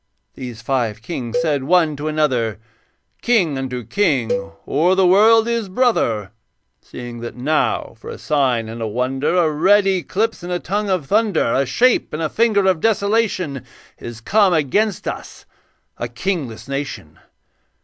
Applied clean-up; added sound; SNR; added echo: none; Cowbell; 10 dB; none.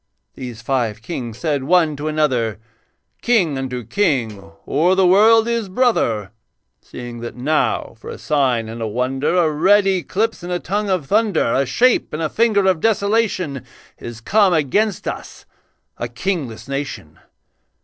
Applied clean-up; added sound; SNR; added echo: neural separator model SepFormer DNS4.